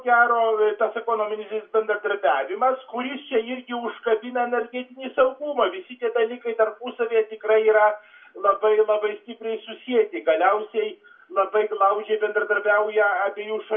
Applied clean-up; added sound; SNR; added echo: none; none; none; reverberation time 0.2 s.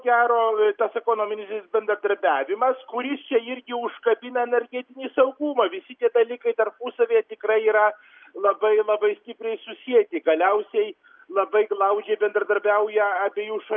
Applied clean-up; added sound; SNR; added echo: none; none; none; none.